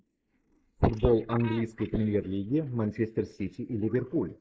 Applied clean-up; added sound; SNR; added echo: neural mask model Resemble Enhance denoiser.